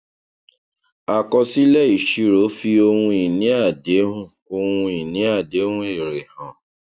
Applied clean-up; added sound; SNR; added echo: none; none; none; none.